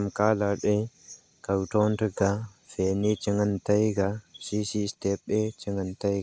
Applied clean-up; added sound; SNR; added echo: neural mask model Resemble Enhance denoiser.